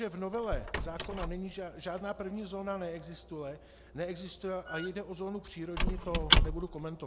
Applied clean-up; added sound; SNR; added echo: none; Squeak / Wood; -4 dB; none.